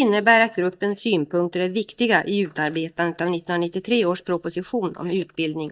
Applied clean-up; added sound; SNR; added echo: neural mask model DeepFilterNet 3.